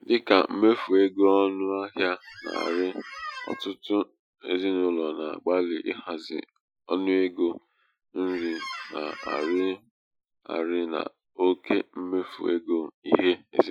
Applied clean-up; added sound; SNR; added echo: classical method Wiener filter.